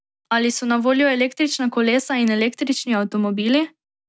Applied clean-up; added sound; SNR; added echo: none; none; none; none.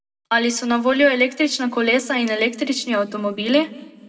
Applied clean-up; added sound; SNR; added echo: none; none; none; reverberation time 0.7 s.